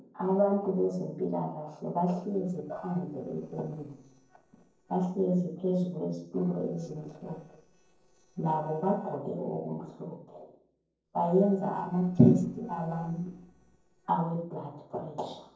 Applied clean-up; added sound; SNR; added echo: neural separator model SepFormer DNS4.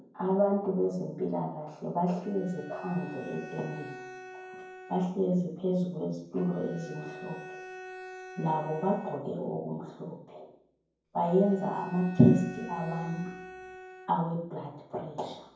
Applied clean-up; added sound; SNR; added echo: none; Bowed string instrument; 15 dB; reverberation time 0.9 s.